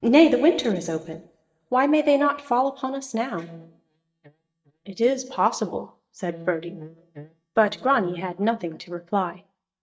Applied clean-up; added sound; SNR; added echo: neural mask model DeepFilterNet 3.